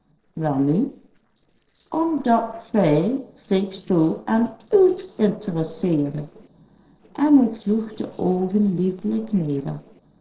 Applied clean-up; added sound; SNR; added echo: neural separator model SepFormer DNS4.